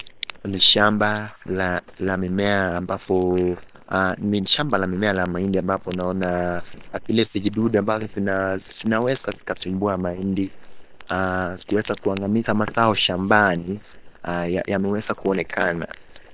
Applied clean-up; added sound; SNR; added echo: neural separator model SepFormer WHAM!.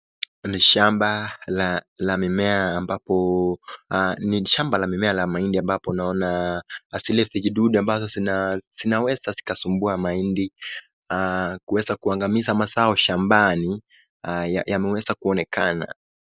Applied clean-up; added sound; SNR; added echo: none; none; none; none.